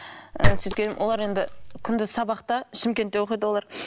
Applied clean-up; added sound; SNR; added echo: none; Chink, clink; -4 dB; none.